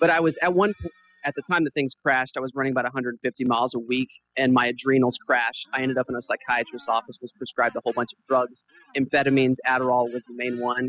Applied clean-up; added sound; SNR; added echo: classical method spectral subtraction.